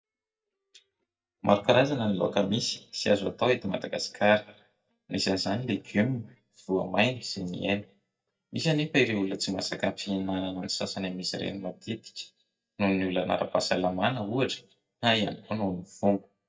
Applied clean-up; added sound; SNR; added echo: neural mask model DeepFilterNet 3.